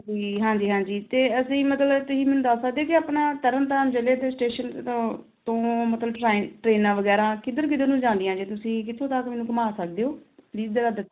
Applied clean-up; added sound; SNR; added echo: none; none; none; none.